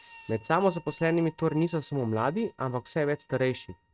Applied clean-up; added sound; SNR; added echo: neural mask model RNNoise.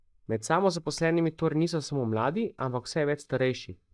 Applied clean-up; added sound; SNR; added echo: neural mask model DeepFilterNet 3.